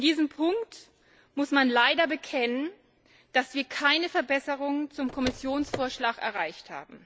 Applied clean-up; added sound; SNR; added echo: none; Car; 11 dB; none.